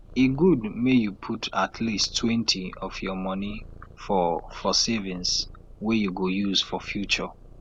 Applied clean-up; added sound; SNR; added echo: none; Purr; 18 dB; none.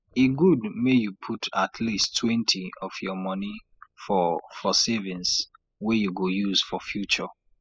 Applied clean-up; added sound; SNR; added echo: classical method spectral subtraction.